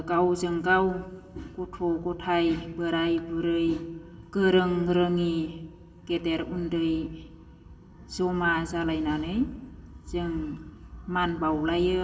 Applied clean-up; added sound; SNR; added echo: none; none; none; reverberation time 2.0 s.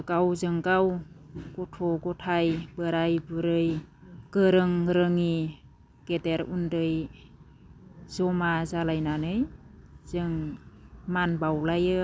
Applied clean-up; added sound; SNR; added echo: none; none; none; none.